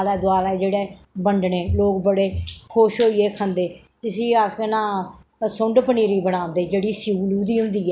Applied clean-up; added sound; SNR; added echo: none; none; none; none.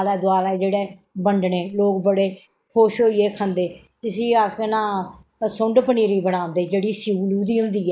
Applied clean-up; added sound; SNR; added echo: neural mask model Resemble Enhance denoiser.